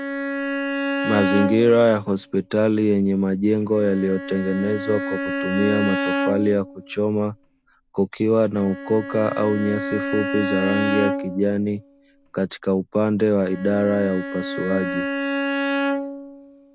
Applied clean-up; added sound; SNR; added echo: none; Bowed string instrument; 5 dB; none.